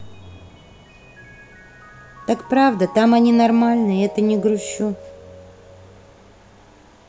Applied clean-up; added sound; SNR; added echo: none; Mallet percussion; 18 dB; none.